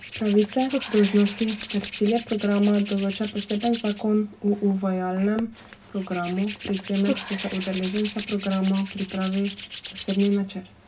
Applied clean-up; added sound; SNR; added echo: none; Hands; 10 dB; reverberation time 0.2 s.